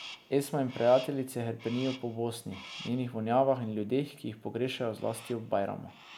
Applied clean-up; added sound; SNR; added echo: none; Crow; 19 dB; none.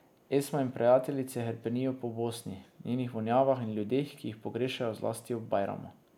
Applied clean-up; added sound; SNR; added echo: none; none; none; none.